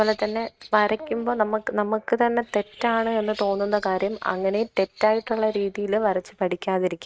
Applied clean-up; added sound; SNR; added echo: neural mask model RNNoise.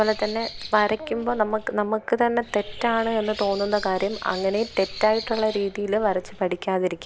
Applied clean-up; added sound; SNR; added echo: none; Bird; 15 dB; none.